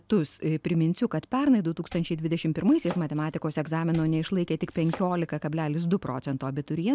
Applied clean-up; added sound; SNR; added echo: none; Domestic sounds, home sounds; 19 dB; none.